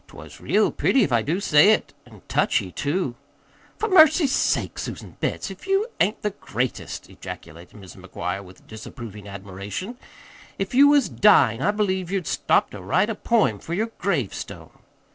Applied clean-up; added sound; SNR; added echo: none; none; none; none.